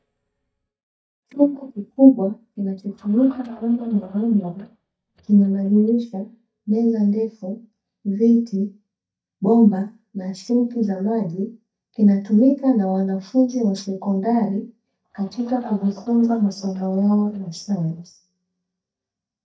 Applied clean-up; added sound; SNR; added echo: neural mask model DeepFilterNet 3.